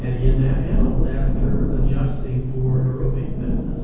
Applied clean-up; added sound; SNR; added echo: none; Thunder; -4 dB; reverberation time 1.3 s.